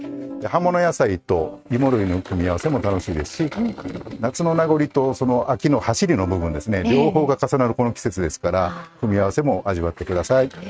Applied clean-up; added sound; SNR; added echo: neural mask model RNNoise.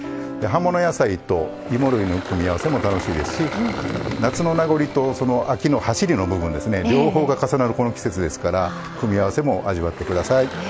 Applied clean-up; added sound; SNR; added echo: none; Engine; 13 dB; none.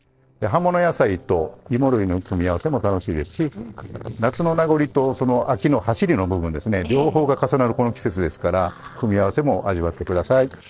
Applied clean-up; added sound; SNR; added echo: neural separator model SepFormer DNS4.